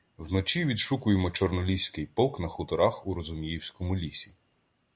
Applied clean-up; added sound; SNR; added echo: none; none; none; none.